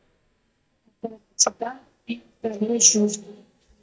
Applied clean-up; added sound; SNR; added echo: neural mask model DeepFilterNet 3.